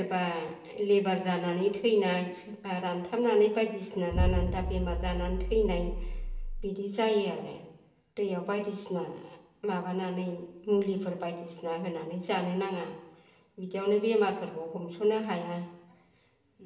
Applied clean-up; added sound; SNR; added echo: none; Explosion; 1 dB; reverberation time 0.9 s.